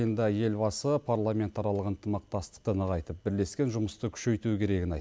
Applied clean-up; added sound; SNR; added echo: none; none; none; none.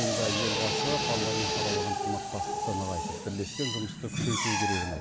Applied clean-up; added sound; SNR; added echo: none; Drill; -3 dB; none.